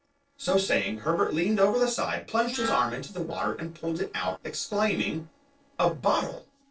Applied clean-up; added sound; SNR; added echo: neural separator model SepFormer DNS4.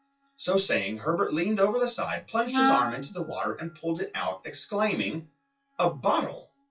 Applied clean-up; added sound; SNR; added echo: classical method WPE with log-MMSE.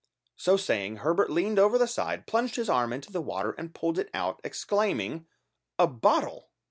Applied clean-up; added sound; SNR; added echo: none; none; none; none.